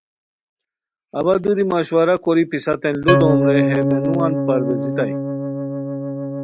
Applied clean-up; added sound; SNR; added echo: none; Organ; -2 dB; none.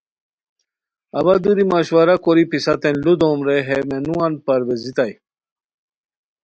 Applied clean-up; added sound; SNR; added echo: none; none; none; none.